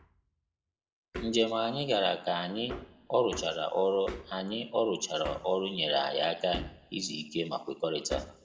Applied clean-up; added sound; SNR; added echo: none; Hammer; 15 dB; reverberation time 1.1 s.